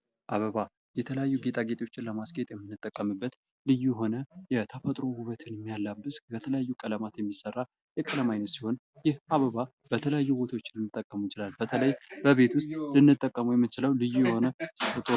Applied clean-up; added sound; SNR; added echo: none; none; none; none.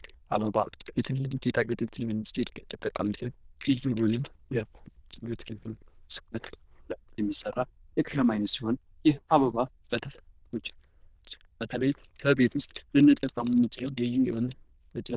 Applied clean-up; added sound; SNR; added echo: neural diffusion model UNIVERSE++.